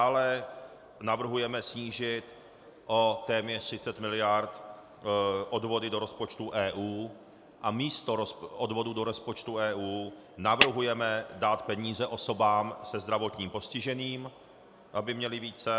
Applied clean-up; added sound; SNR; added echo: none; Clapping; -1 dB; none.